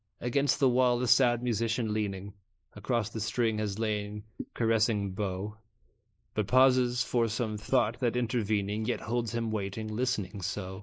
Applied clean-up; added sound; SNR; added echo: neural mask model Resemble Enhance denoiser.